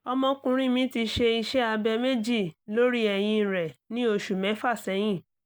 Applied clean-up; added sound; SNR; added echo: none; none; none; none.